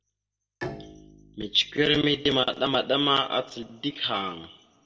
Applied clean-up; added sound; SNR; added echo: none; Bowed string instrument; 19 dB; reverberation time 0.9 s.